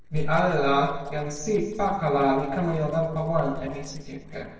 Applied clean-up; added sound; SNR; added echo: neural separator model SepFormer DNS4.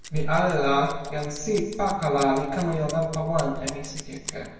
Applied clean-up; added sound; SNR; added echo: none; Scissors; 16 dB; reverberation time 1.3 s.